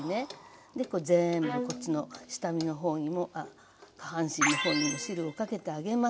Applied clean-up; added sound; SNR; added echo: none; Bowed string instrument; 10 dB; none.